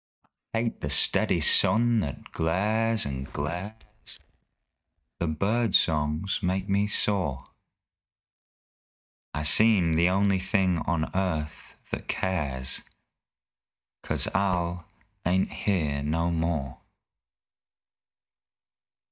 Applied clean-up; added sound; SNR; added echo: neural mask model DeepFilterNet 3.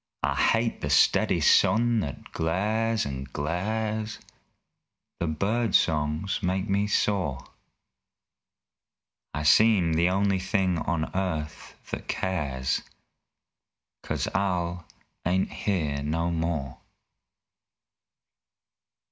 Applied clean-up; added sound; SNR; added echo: none; none; none; none.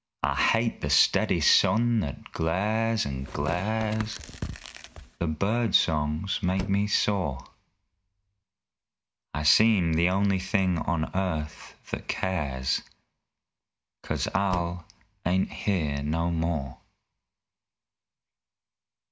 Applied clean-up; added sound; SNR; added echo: none; Tearing + Slam; 13 dB; none.